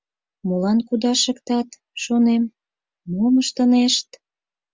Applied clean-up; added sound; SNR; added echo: none; none; none; none.